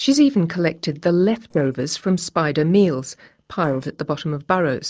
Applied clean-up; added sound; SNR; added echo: neural separator model SepFormer DNS4.